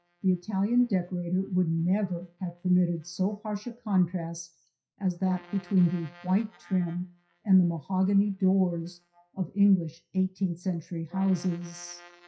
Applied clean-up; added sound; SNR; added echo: classical method WPE with log-MMSE.